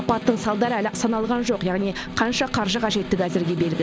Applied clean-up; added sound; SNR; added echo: none; Snare drum; 11 dB; none.